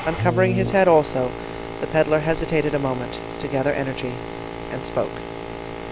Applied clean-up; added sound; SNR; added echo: none; Boat, Water vehicle; 7 dB; none.